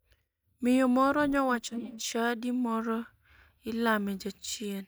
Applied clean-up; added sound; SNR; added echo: neural mask model DeepFilterNet 3.